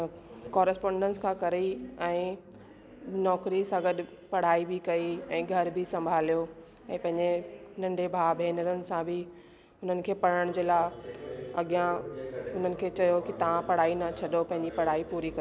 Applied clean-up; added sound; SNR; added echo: none; none; none; none.